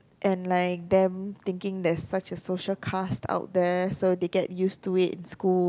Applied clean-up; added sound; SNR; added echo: none; none; none; none.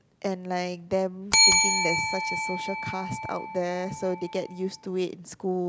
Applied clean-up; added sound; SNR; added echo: none; Bell; -4 dB; none.